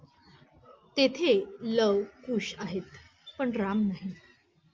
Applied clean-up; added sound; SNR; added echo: none; none; none; none.